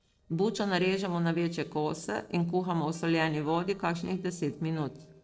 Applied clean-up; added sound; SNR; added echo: neural separator model SepFormer DNS4.